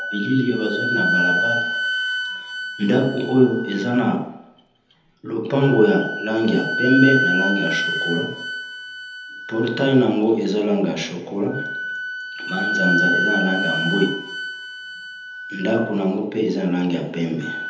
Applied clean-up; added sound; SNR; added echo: none; Wind instrument, woodwind instrument; 4 dB; reverberation time 0.8 s.